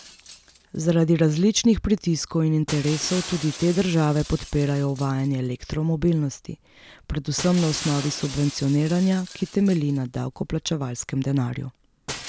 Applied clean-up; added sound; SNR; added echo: none; Shatter; 13 dB; none.